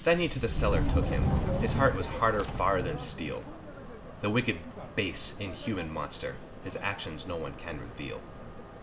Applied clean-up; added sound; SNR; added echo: none; Subway, metro, underground; 2 dB; none.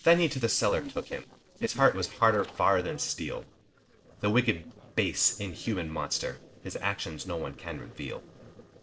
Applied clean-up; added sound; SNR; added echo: neural separator model SepFormer DNS4.